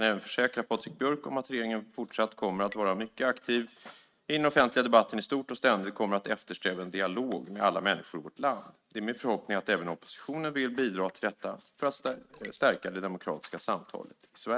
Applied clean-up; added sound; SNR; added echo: neural mask model RNNoise.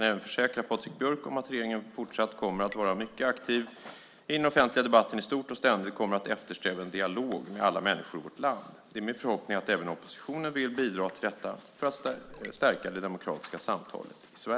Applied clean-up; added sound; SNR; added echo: none; Raindrop; 19 dB; none.